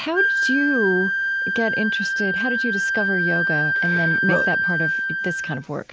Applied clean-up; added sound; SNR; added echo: none; Wind instrument, woodwind instrument; -3 dB; none.